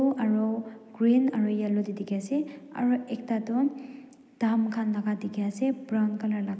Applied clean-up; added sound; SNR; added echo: none; none; none; none.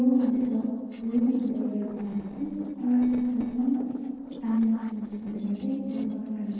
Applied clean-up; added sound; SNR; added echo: neural separator model SepFormer DNS4.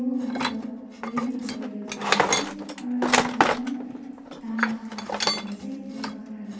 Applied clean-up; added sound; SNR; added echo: none; Tools; -3 dB; reverberation time 2.1 s.